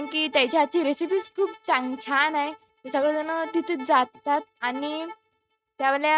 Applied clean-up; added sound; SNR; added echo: neural mask model RNNoise.